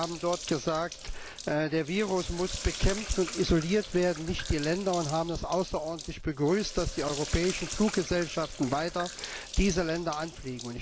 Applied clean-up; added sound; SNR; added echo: none; Sink (filling or washing); 12 dB; none.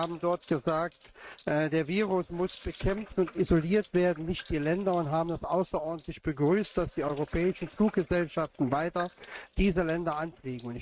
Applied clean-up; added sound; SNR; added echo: neural mask model RNNoise.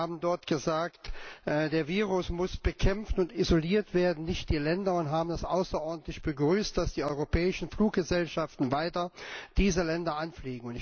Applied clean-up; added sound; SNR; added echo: none; none; none; none.